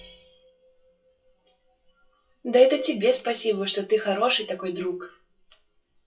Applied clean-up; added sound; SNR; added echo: classical method WPE with log-MMSE.